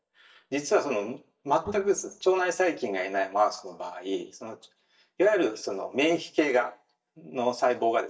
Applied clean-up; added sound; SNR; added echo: neural mask model DeepFilterNet 3.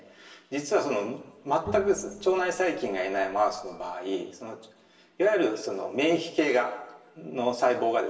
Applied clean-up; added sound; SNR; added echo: none; Bowed string instrument; 15 dB; reverberation time 1.0 s.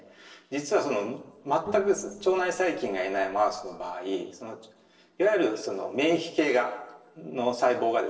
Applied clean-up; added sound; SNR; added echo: neural separator model SepFormer DNS4.